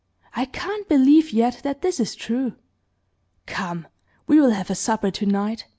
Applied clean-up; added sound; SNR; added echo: none; none; none; none.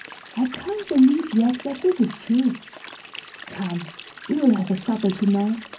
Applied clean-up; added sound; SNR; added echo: none; Stream; 17 dB; reverberation time 0.3 s.